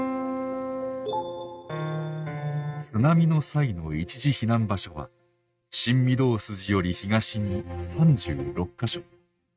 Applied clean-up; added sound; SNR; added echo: neural mask model RNNoise.